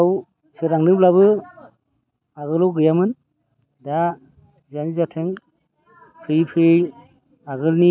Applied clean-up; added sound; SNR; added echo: none; none; none; none.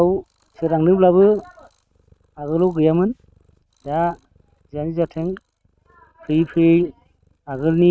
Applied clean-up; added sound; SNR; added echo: neural mask model RNNoise.